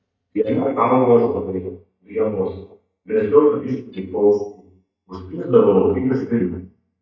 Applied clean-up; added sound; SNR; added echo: neural mask model DeepFilterNet 3.